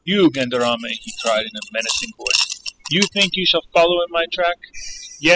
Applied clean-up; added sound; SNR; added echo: classical method spectral subtraction.